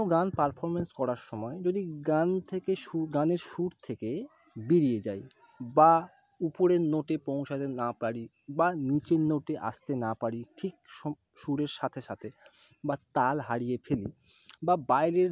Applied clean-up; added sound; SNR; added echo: none; none; none; none.